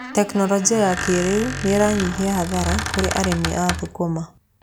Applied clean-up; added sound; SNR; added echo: none; Squeak; 7 dB; none.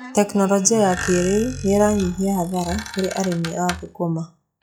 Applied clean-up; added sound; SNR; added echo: classical method log-MMSE.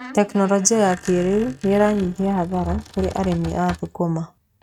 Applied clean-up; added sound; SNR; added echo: neural mask model RNNoise.